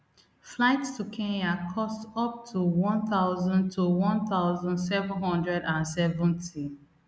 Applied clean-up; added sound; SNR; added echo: none; none; none; none.